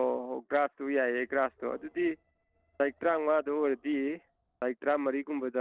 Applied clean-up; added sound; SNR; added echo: neural separator model SepFormer DNS4.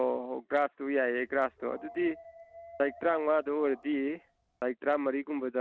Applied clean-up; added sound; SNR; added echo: none; Dog; 20 dB; none.